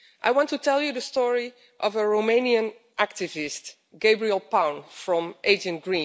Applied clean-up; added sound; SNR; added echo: none; none; none; none.